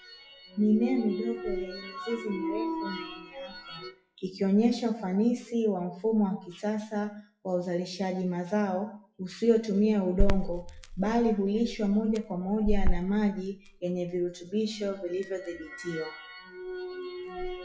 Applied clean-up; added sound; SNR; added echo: classical method WPE with log-MMSE.